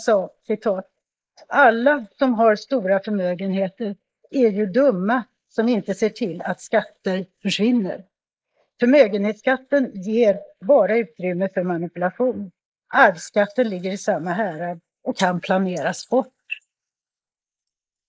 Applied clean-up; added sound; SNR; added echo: neural mask model Resemble Enhance denoiser.